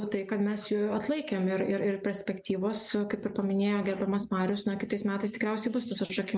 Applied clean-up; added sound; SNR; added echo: none; none; none; none.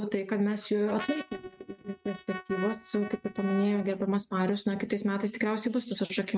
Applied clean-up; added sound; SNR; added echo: neural mask model RNNoise.